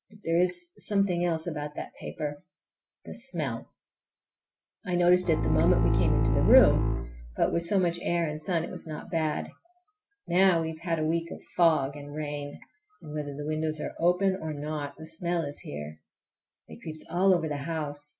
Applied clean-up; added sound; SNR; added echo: none; Bowed string instrument; -3 dB; none.